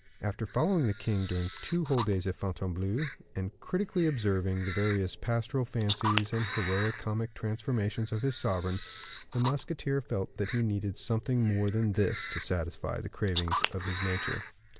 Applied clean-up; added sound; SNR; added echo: none; Camera; 10 dB; none.